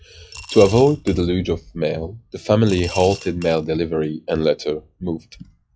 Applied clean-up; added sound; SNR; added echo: classical method log-MMSE.